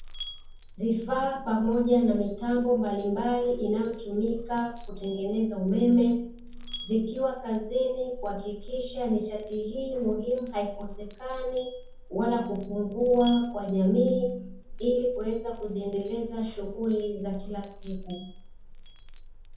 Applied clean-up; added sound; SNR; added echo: none; Glass; 9 dB; reverberation time 0.6 s.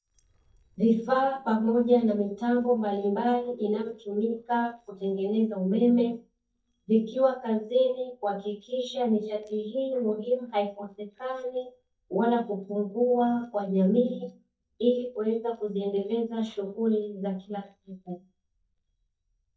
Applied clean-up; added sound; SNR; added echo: neural mask model DeepFilterNet 3.